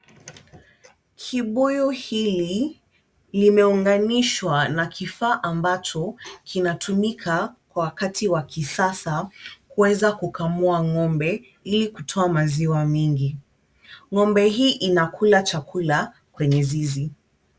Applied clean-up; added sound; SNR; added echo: none; none; none; none.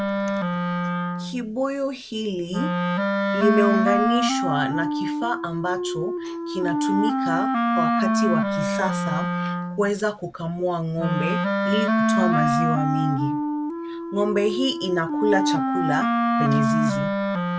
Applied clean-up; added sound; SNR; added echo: none; Wind instrument, woodwind instrument; -3 dB; none.